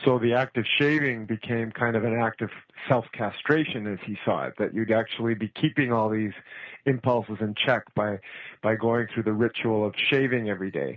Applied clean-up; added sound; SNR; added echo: none; none; none; none.